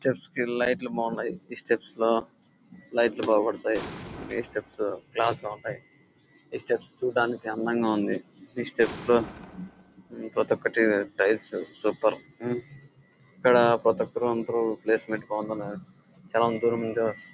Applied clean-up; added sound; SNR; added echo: none; Explosion; 17 dB; none.